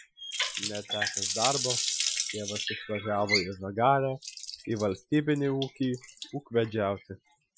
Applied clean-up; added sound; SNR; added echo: classical method Wiener filter.